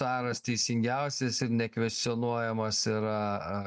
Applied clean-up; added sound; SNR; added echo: neural mask model DeepFilterNet 3.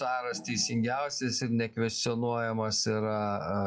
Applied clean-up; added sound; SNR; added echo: classical method log-MMSE.